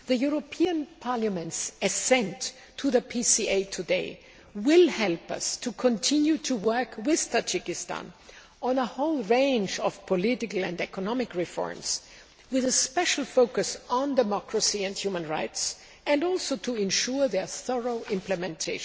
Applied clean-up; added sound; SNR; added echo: none; none; none; none.